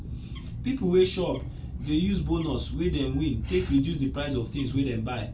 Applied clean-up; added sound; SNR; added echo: none; Bird; 7 dB; reverberation time 0.2 s.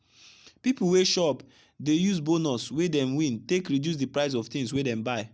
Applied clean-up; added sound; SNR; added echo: none; none; none; none.